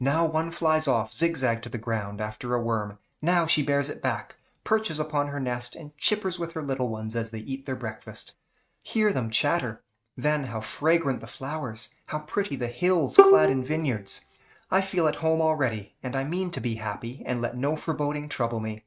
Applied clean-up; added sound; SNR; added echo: neural mask model RNNoise.